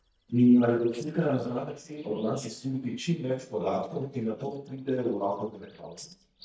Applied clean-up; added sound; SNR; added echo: neural mask model DeepFilterNet 3.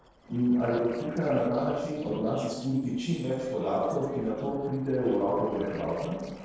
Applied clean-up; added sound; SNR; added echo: neural separator model SepFormer DNS4.